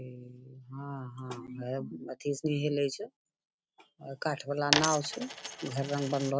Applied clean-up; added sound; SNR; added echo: none; Coin (dropping); 0 dB; none.